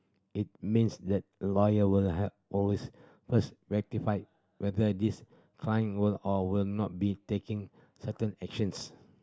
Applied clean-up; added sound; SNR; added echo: none; none; none; none.